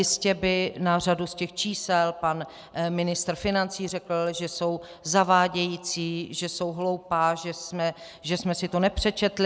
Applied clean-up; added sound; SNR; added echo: none; none; none; none.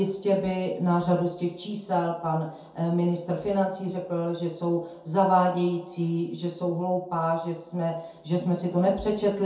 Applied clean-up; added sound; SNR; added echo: none; none; none; reverberation time 0.6 s.